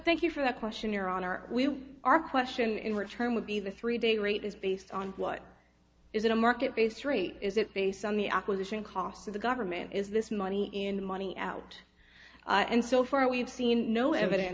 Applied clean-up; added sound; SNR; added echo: none; none; none; none.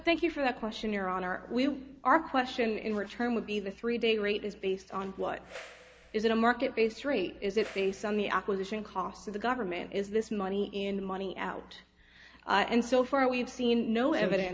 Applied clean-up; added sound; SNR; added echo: none; Whoosh, swoosh, swish; 20 dB; none.